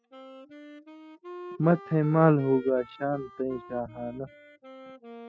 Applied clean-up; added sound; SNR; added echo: classical method spectral subtraction.